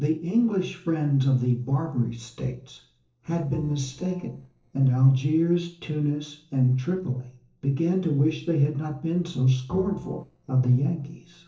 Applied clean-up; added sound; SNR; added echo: neural separator model SepFormer DNS4.